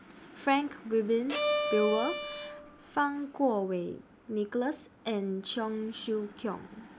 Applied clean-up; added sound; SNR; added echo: none; Bowed string instrument; 1 dB; none.